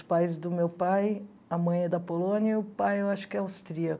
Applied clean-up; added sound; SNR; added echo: none; none; none; none.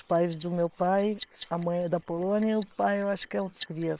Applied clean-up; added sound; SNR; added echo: neural separator model SepFormer WHAM!.